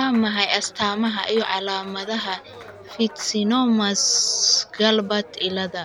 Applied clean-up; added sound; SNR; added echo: none; Applause; 20 dB; none.